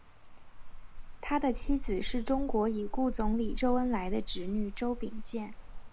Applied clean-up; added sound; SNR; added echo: none; Rain; 2 dB; none.